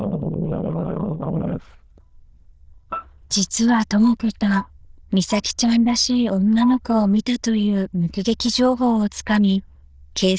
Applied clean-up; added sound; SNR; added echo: neural diffusion model UNIVERSE++.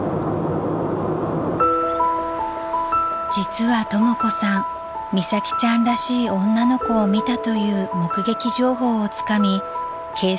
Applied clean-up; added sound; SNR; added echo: none; none; none; none.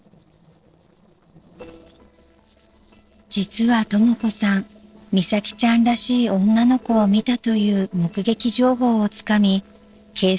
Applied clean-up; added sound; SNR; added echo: neural separator model SepFormer DNS4.